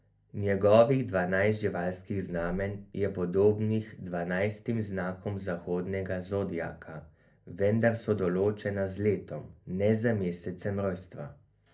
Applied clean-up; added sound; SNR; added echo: none; Purr; 17 dB; reverberation time 0.3 s.